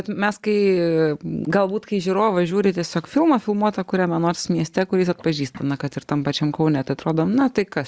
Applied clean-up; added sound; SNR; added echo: none; none; none; none.